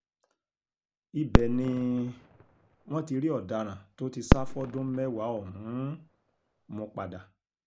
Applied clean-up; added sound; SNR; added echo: none; Fireworks; -3 dB; none.